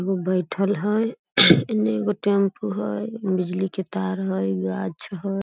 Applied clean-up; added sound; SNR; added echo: none; none; none; none.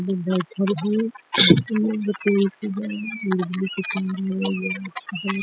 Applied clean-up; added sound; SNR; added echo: classical method spectral subtraction.